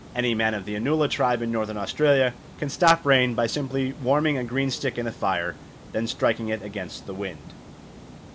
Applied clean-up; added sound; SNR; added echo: none; Water; 19 dB; none.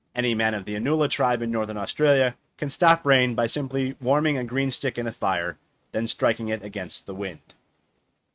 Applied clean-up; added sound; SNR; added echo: neural mask model RNNoise.